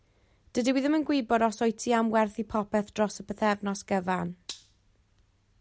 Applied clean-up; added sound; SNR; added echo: none; Gunshot, gunfire; 20 dB; none.